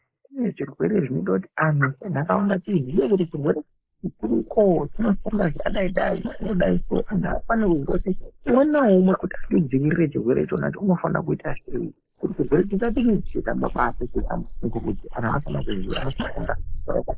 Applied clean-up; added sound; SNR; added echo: neural mask model Resemble Enhance denoiser.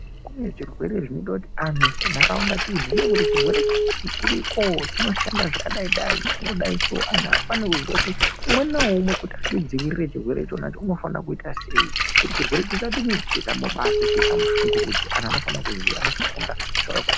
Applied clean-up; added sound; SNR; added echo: none; Splash, splatter + Telephone; -4 dB; none.